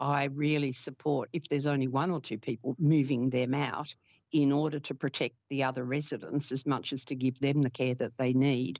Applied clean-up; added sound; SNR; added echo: none; none; none; none.